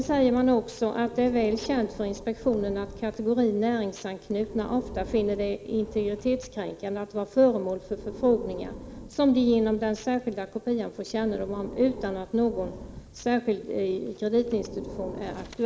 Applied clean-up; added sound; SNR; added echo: none; Breathing; 15 dB; none.